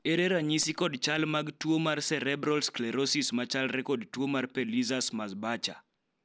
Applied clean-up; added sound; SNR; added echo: none; none; none; none.